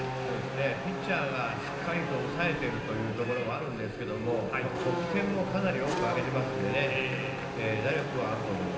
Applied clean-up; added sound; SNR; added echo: none; Race car, auto racing / Accelerating, revving, vroom; 4 dB; reverberation time 0.9 s.